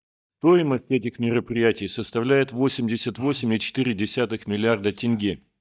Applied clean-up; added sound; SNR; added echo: neural mask model DeepFilterNet 3.